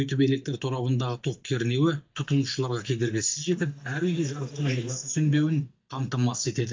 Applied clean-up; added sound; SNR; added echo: neural mask model DeepFilterNet 3.